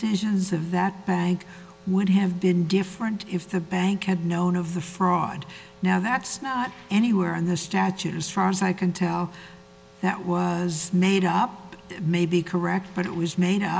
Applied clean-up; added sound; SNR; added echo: none; none; none; none.